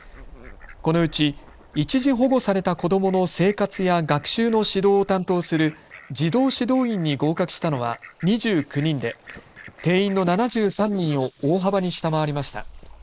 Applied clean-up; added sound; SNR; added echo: neural mask model Resemble Enhance denoiser.